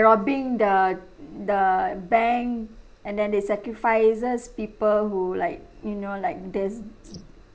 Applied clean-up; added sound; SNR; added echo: none; none; none; none.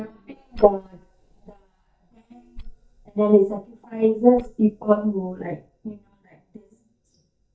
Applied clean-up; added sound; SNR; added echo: neural mask model DeepFilterNet 3.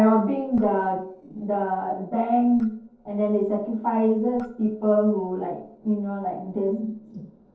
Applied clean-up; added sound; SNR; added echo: neural separator model SepFormer DNS4.